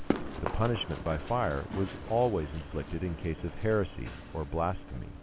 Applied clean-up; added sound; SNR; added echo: none; Run; 8 dB; none.